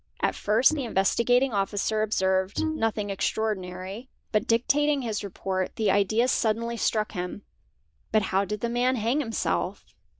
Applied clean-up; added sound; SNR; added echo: neural diffusion model UNIVERSE++.